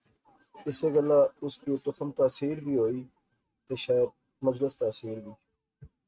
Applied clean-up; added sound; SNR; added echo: neural mask model RNNoise.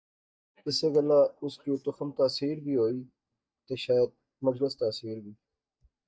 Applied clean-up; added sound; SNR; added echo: neural mask model DeepFilterNet 3.